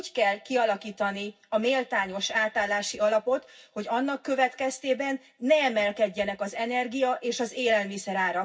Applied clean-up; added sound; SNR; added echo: none; none; none; reverberation time 0.4 s.